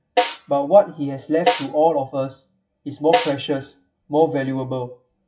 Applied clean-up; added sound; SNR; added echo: classical method WPE with log-MMSE.